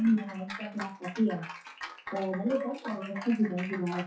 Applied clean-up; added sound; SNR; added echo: classical method WPE with log-MMSE.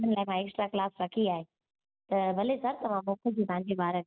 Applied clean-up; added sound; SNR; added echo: none; none; none; none.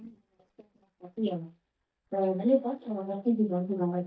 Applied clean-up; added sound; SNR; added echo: neural mask model DeepFilterNet 3.